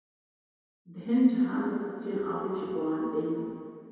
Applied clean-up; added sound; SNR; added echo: none; none; none; reverberation time 2.2 s.